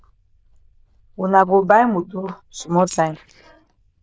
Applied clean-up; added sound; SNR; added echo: neural diffusion model UNIVERSE++.